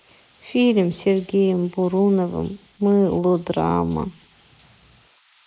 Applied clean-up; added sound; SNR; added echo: neural mask model Resemble Enhance denoiser.